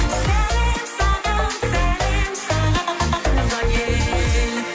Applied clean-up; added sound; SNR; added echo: none; none; none; none.